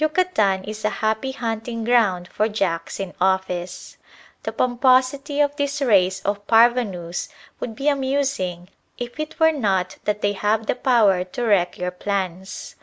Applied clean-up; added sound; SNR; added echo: none; none; none; none.